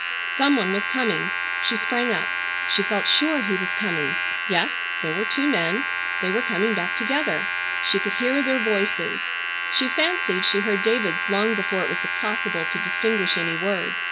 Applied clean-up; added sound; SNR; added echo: none; Domestic sounds, home sounds; 0 dB; none.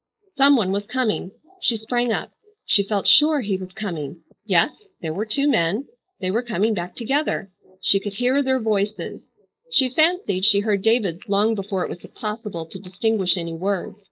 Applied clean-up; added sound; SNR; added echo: neural mask model Resemble Enhance denoiser.